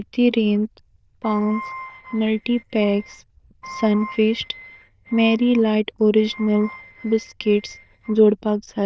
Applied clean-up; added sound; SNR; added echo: neural diffusion model UNIVERSE++.